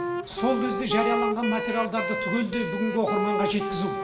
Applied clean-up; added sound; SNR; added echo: none; Wind instrument, woodwind instrument; 1 dB; reverberation time 0.8 s.